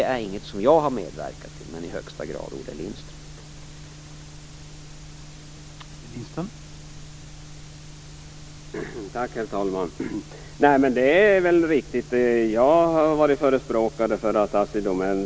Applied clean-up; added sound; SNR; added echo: none; none; none; none.